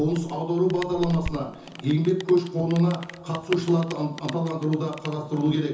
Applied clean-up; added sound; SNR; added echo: none; Rain; 16 dB; reverberation time 0.6 s.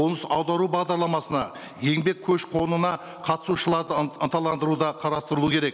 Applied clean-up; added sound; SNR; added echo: none; none; none; none.